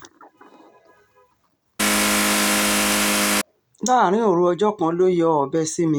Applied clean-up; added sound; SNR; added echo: none; Vehicle; -4 dB; none.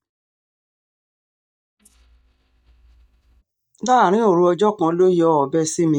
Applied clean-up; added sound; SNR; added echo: neural mask model DeepFilterNet 3.